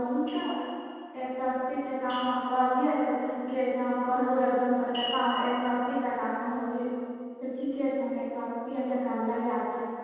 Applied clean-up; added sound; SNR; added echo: none; none; none; reverberation time 2.1 s.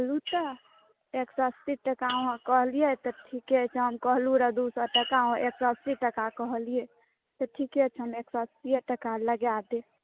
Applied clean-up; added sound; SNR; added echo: none; none; none; none.